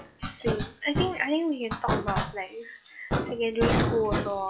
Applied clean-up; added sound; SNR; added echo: classical method WPE with log-MMSE.